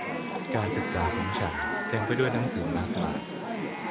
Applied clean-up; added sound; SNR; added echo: none; Chatter / Chirp, tweet / Livestock, farm animals, working animals; -1 dB; none.